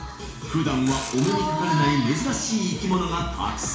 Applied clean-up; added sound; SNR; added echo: none; Motor vehicle (road); 17 dB; reverberation time 0.7 s.